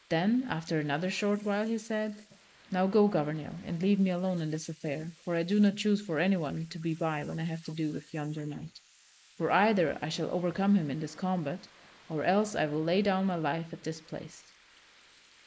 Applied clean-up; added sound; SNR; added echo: neural mask model Resemble Enhance denoiser.